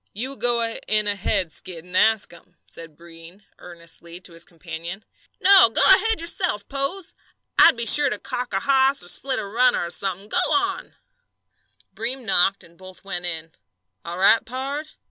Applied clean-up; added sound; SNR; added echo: none; none; none; none.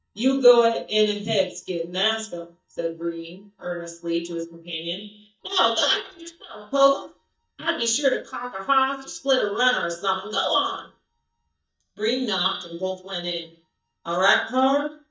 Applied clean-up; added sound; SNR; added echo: neural mask model DeepFilterNet 3.